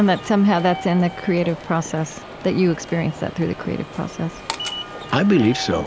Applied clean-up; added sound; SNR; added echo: none; Walk, footsteps / Subway, metro, underground; 13 dB; none.